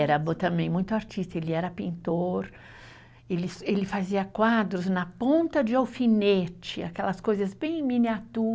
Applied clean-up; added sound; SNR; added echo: none; none; none; none.